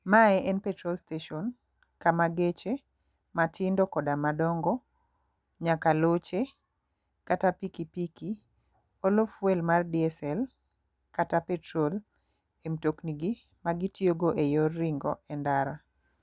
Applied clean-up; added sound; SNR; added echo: none; none; none; none.